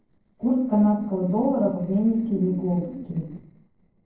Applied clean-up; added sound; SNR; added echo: neural separator model SepFormer DNS4.